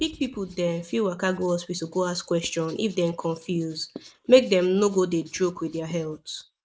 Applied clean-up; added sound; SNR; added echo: neural mask model Resemble Enhance denoiser.